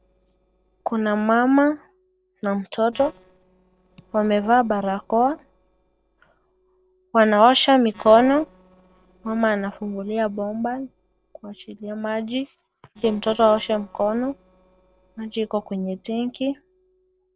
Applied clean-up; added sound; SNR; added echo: neural separator model SepFormer DNS4.